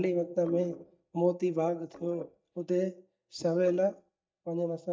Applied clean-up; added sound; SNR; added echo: neural mask model DeepFilterNet 3.